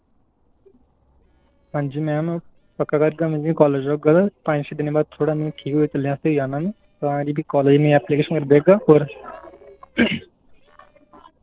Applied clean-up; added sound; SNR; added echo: neural separator model SepFormer DNS4.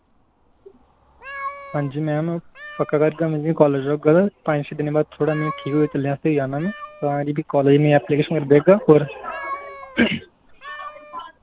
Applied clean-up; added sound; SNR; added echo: none; Meow; 18 dB; none.